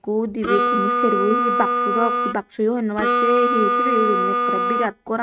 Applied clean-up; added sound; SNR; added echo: neural mask model RNNoise.